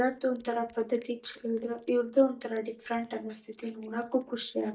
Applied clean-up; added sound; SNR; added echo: neural mask model DeepFilterNet 3.